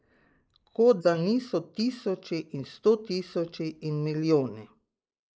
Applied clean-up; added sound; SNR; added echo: neural mask model Resemble Enhance denoiser.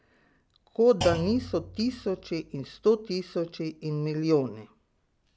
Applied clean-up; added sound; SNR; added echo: none; Thump, thud; 13 dB; none.